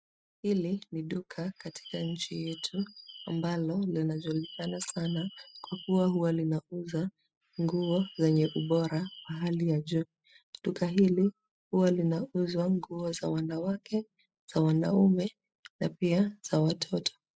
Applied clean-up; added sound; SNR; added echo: classical method spectral subtraction.